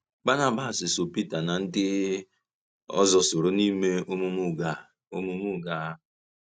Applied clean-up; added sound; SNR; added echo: none; none; none; none.